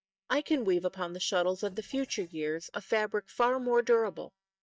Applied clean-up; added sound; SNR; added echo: neural mask model DeepFilterNet 3.